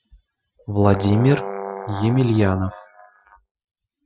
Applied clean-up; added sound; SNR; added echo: classical method Wiener filter.